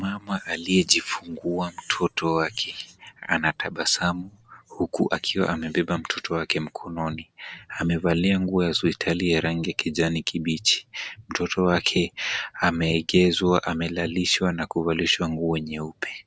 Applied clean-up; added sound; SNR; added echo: none; none; none; none.